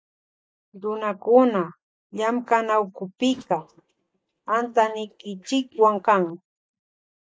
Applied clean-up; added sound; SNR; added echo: neural mask model DeepFilterNet 3.